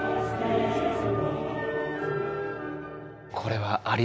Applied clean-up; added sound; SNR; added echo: none; none; none; none.